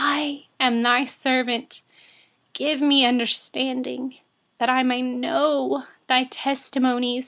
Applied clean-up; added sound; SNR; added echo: none; none; none; none.